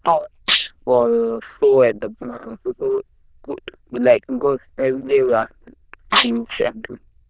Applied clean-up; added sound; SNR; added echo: neural diffusion model UNIVERSE++.